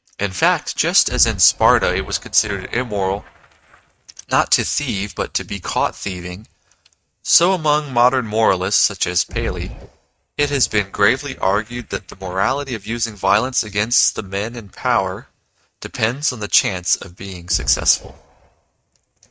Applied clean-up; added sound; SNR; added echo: neural mask model RNNoise.